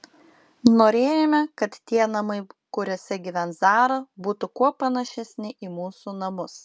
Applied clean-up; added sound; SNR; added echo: none; none; none; none.